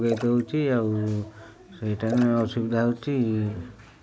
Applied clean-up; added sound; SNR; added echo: none; Splash, splatter; 19 dB; none.